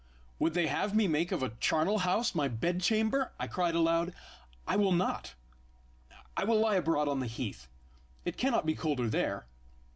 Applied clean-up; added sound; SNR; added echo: none; none; none; none.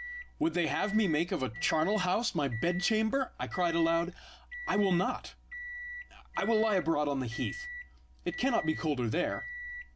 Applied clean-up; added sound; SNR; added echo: none; Microwave oven; 12 dB; none.